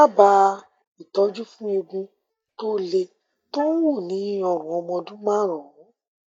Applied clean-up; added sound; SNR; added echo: neural mask model DeepFilterNet 3.